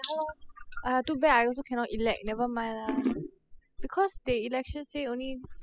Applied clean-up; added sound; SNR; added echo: classical method spectral subtraction.